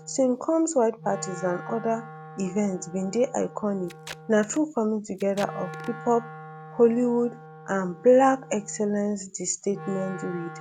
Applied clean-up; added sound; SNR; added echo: none; Packing tape, duct tape + Wind instrument, woodwind instrument; 16 dB; none.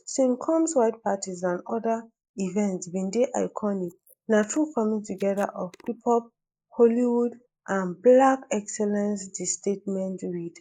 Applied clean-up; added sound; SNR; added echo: neural mask model Resemble Enhance denoiser.